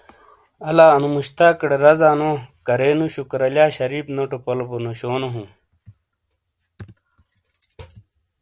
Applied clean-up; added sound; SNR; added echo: none; none; none; none.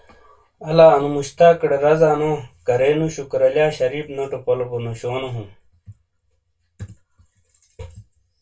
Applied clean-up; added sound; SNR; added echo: none; none; none; reverberation time 0.2 s.